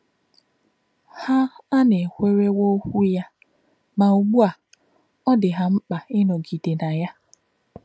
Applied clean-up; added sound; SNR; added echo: none; none; none; none.